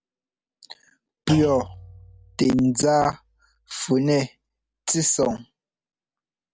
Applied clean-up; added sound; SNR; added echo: none; Thump, thud; 16 dB; none.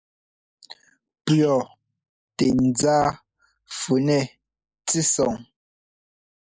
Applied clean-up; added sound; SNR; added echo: neural mask model Resemble Enhance denoiser.